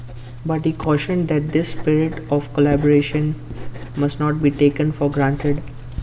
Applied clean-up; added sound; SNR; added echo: none; Writing; 11 dB; reverberation time 1.2 s.